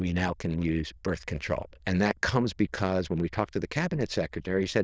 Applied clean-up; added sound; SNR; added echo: neural diffusion model UNIVERSE++.